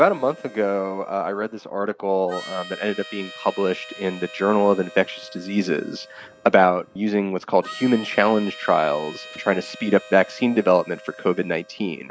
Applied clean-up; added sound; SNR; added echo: none; Harmonica; 19 dB; none.